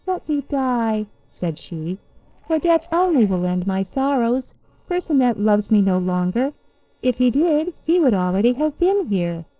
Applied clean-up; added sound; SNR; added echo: neural separator model SepFormer DNS4.